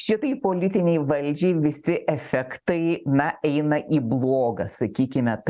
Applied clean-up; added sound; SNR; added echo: none; none; none; none.